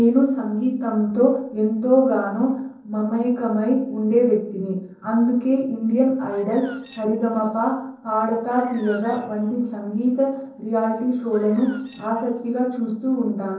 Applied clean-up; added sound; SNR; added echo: neural separator model SepFormer DNS4.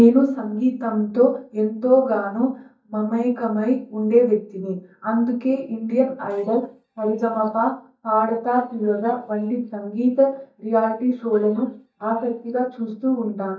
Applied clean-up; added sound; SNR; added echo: neural mask model DeepFilterNet 3.